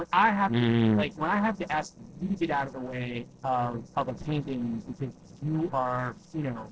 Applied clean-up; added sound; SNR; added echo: neural separator model SepFormer DNS4.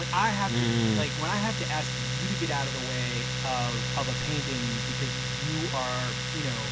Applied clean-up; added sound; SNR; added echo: none; Domestic sounds, home sounds; -1 dB; reverberation time 2.4 s.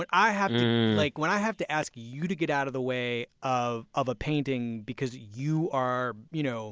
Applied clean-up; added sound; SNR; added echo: none; none; none; none.